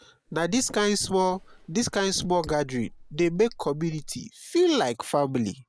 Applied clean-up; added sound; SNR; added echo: none; Drawer open or close; 20 dB; none.